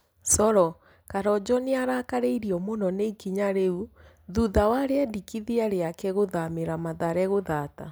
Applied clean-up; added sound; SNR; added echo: none; none; none; none.